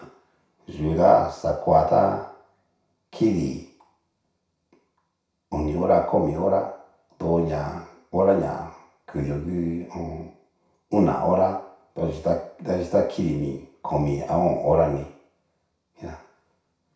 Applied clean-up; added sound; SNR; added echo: none; none; none; reverberation time 0.6 s.